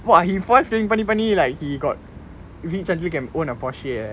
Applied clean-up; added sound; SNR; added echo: none; none; none; none.